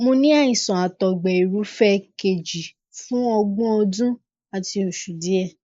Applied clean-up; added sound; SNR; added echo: neural mask model Resemble Enhance denoiser.